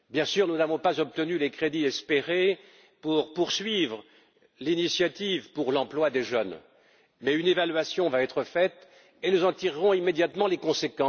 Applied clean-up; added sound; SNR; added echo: none; none; none; none.